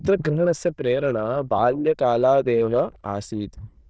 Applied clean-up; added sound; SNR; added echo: neural diffusion model UNIVERSE++.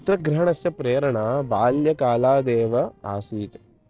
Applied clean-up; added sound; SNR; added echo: neural separator model SepFormer DNS4.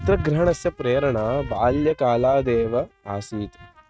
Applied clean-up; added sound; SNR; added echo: neural mask model RNNoise.